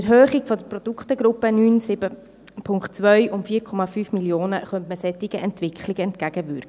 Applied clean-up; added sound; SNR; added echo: none; none; none; none.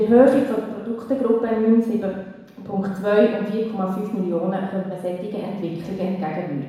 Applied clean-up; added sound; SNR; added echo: none; none; none; reverberation time 1.1 s.